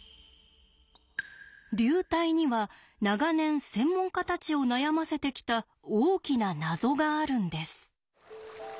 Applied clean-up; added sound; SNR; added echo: none; none; none; none.